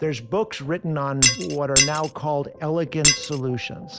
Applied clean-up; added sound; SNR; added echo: none; Shatter; -5 dB; none.